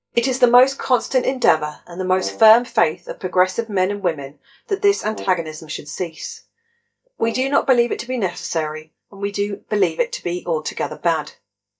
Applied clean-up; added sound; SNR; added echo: neural mask model DeepFilterNet 3.